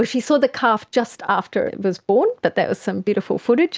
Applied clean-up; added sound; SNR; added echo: none; none; none; none.